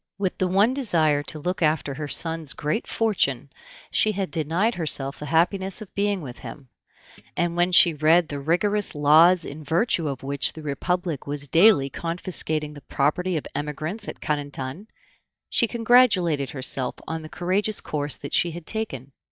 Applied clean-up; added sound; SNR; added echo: neural mask model DeepFilterNet 3.